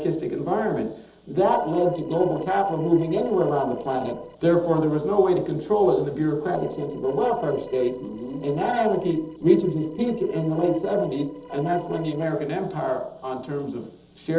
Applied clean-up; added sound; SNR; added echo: neural separator model SepFormer DNS4.